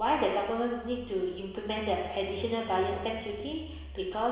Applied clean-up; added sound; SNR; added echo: none; Engine / Car; 15 dB; reverberation time 1.0 s.